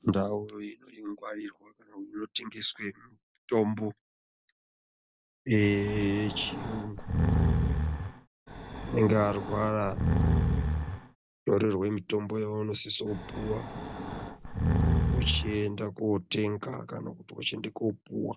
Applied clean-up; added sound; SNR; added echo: none; Breathing; -3 dB; none.